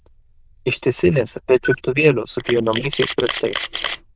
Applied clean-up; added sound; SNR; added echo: neural diffusion model UNIVERSE++.